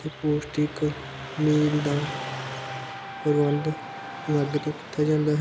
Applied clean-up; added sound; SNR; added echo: none; Wind instrument, woodwind instrument + Car passing by; 10 dB; none.